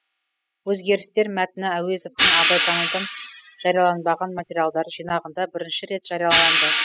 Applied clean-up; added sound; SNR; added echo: classical method spectral subtraction.